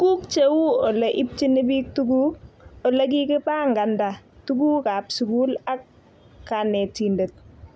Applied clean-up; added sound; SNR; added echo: none; none; none; none.